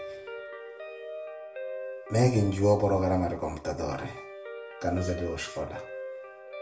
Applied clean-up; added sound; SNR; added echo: none; Guitar; 11 dB; reverberation time 0.3 s.